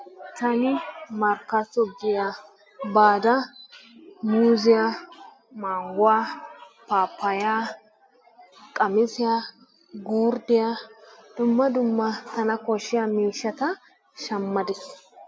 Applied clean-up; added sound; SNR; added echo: none; none; none; none.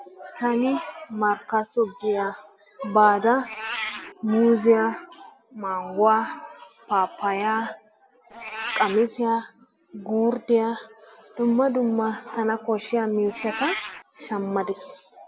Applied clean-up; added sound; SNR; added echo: none; Meow; 16 dB; none.